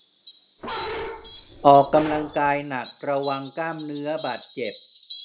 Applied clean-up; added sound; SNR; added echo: none; Fowl + Bark; 6 dB; none.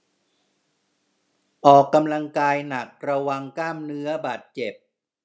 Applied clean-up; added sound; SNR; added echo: none; none; none; none.